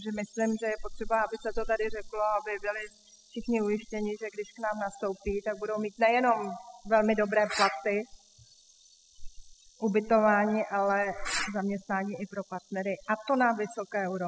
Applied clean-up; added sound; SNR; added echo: classical method spectral subtraction.